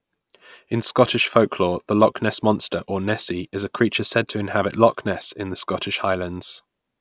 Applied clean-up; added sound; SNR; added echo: none; none; none; none.